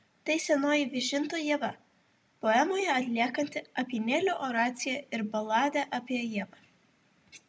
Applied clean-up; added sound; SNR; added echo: none; none; none; none.